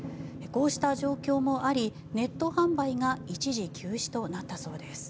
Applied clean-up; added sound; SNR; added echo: none; Drum; 12 dB; none.